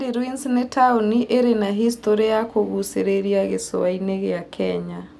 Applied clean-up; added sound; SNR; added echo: none; none; none; none.